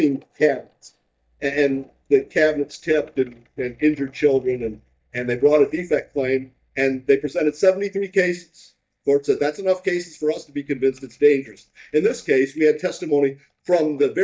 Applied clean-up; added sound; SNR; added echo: neural mask model DeepFilterNet 3.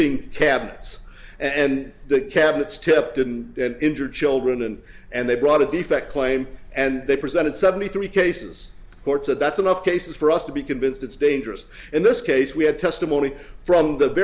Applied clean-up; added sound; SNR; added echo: none; none; none; none.